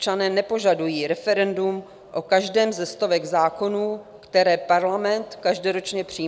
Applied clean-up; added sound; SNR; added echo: none; none; none; none.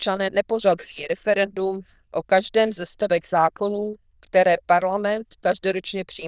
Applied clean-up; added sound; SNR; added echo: neural diffusion model UNIVERSE++.